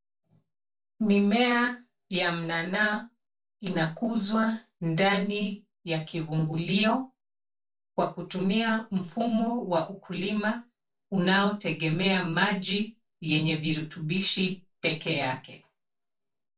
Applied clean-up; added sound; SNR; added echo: none; none; none; reverberation time 0.2 s.